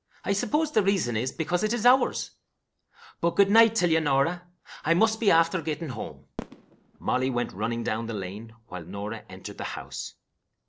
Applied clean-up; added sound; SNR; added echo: neural separator model SepFormer DNS4.